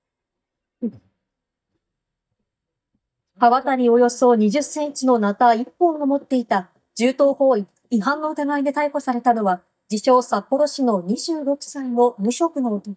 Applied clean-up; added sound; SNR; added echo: neural mask model DeepFilterNet 3.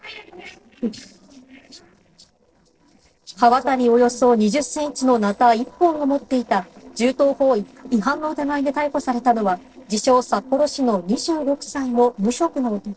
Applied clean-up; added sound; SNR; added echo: neural separator model SepFormer DNS4.